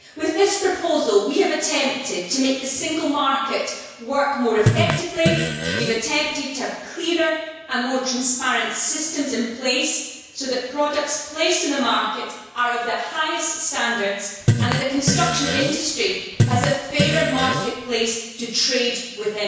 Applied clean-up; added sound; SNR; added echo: none; Fart; 0 dB; reverberation time 1.1 s.